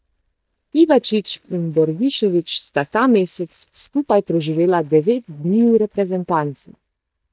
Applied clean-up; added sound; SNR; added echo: neural mask model DeepFilterNet 3.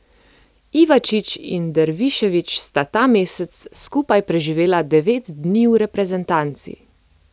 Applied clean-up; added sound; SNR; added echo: none; none; none; none.